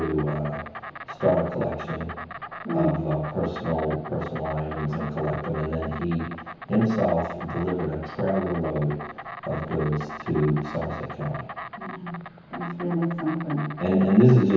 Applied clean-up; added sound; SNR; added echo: none; Insect; 13 dB; reverberation time 1.0 s.